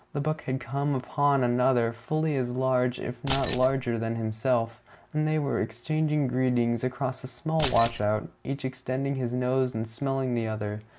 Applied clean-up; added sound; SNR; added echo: none; Keys jangling; -2 dB; none.